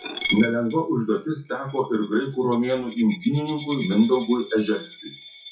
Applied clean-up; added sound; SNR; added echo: classical method WPE with log-MMSE.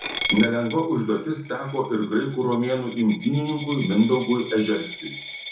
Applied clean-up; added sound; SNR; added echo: none; Coin (dropping); 9 dB; reverberation time 0.7 s.